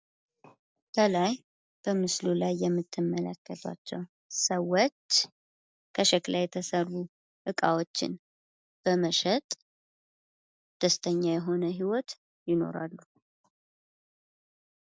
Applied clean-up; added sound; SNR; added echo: none; none; none; none.